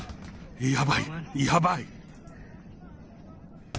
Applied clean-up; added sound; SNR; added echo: none; Thump, thud; 18 dB; none.